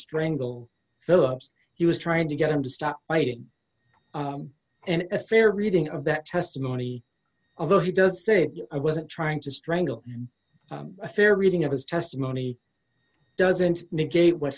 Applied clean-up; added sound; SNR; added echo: none; none; none; none.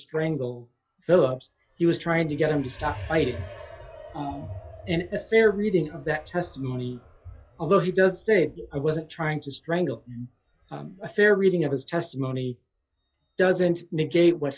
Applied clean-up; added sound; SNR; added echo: classical method log-MMSE.